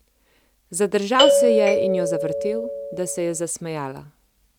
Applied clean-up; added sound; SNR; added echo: none; Doorbell; -4 dB; none.